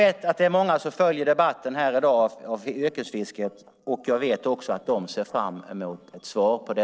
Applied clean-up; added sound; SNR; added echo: neural separator model SepFormer DNS4.